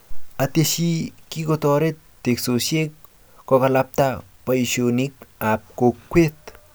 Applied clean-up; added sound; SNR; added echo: none; none; none; none.